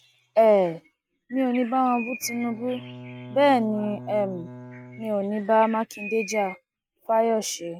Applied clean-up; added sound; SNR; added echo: neural mask model RNNoise.